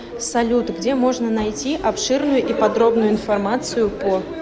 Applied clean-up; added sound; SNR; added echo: none; Piano; 19 dB; none.